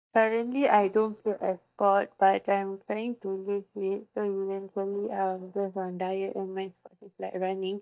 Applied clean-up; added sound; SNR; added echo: neural mask model DeepFilterNet 3.